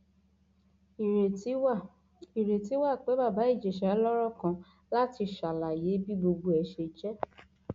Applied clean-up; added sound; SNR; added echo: none; none; none; none.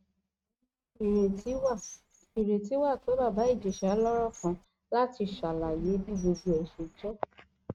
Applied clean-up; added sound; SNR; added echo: neural mask model RNNoise.